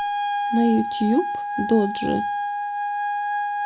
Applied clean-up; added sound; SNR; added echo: none; Wind instrument, woodwind instrument; 1 dB; none.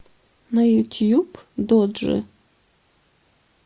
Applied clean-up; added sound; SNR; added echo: none; none; none; none.